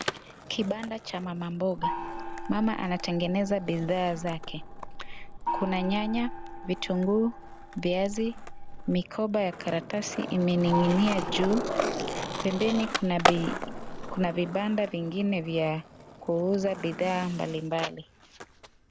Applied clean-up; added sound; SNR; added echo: none; Gong + Skateboard; 6 dB; none.